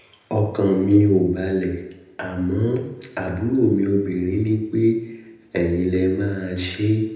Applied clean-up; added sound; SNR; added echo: none; none; none; reverberation time 0.8 s.